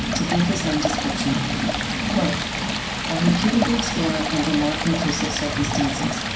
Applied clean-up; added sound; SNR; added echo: none; Stream; 0 dB; reverberation time 0.5 s.